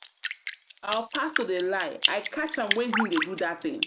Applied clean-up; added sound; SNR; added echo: none; Drip; -2 dB; none.